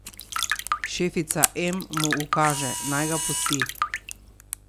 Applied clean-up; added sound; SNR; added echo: none; Camera + Trickle, dribble; 0 dB; none.